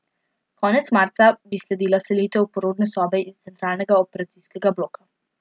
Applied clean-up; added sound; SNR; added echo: none; none; none; none.